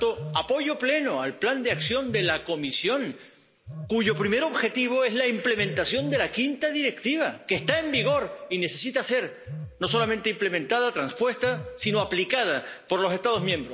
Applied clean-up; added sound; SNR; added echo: none; Telephone; 15 dB; none.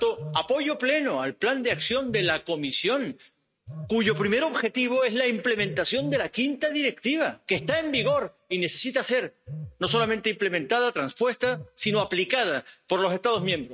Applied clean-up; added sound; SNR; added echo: neural mask model RNNoise.